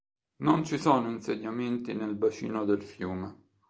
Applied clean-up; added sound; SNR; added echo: none; none; none; none.